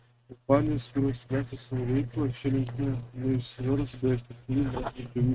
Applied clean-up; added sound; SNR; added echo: neural mask model RNNoise.